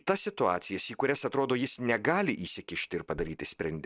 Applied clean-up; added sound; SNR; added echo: none; none; none; none.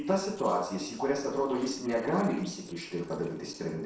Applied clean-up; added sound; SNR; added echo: neural separator model SepFormer DNS4.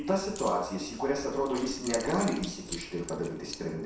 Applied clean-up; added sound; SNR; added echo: none; Keys jangling; 13 dB; reverberation time 0.7 s.